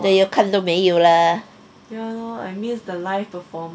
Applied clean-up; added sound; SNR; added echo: none; none; none; none.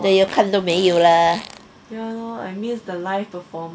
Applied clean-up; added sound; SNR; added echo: none; Fart; 18 dB; none.